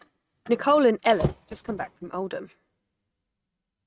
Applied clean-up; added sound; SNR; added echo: neural mask model RNNoise.